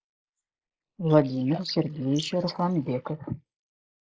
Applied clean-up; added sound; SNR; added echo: neural mask model Resemble Enhance denoiser.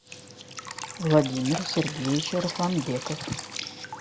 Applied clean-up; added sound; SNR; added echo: none; Drip; 9 dB; none.